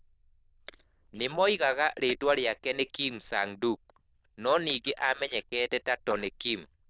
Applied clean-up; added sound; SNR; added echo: neural diffusion model UNIVERSE++.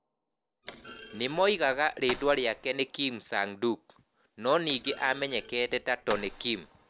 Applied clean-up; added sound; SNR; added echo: none; Thump, thud; 16 dB; none.